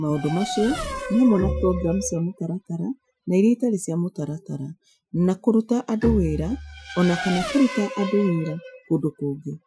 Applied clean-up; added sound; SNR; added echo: classical method Wiener filter.